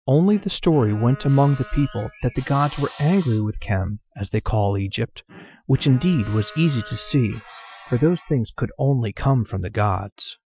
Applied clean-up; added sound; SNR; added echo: classical method Wiener filter.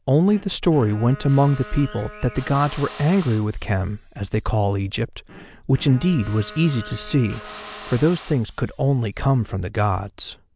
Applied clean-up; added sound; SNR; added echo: none; Bowed string instrument + Drill; 19 dB; none.